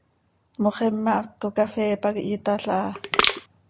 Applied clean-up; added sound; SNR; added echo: none; Crushing; -2 dB; none.